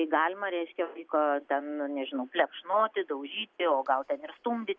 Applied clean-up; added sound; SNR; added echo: none; none; none; none.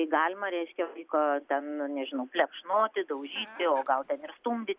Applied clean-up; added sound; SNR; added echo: none; Chicken, rooster; 19 dB; none.